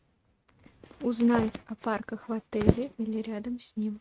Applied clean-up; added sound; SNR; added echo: neural mask model RNNoise.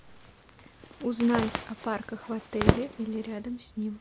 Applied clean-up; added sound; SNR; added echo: none; Zipper (clothing); 1 dB; none.